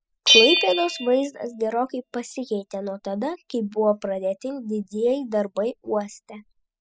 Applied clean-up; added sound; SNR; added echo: classical method spectral subtraction.